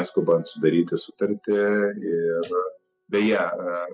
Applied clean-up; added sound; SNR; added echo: classical method spectral subtraction.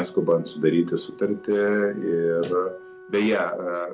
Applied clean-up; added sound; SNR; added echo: none; Wind instrument, woodwind instrument; 20 dB; none.